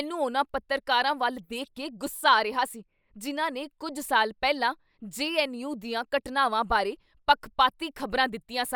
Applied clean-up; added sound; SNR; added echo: neural mask model Resemble Enhance denoiser.